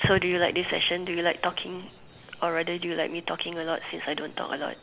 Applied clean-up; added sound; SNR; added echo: none; Fireworks; 12 dB; none.